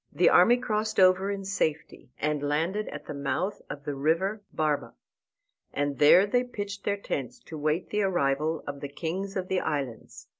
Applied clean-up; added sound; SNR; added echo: none; none; none; none.